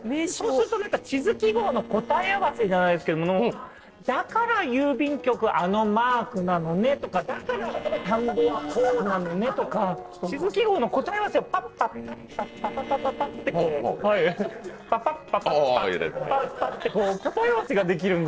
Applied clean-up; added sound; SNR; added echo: neural separator model SepFormer DNS4.